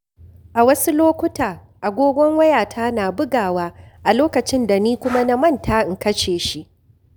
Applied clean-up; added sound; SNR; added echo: none; Breathing; 19 dB; none.